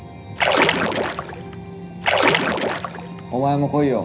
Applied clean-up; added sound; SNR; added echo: none; Splash, splatter; -5 dB; reverberation time 0.4 s.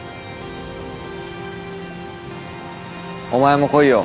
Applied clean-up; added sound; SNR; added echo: none; none; none; none.